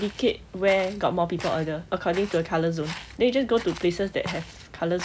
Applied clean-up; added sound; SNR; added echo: none; Walk, footsteps; 16 dB; none.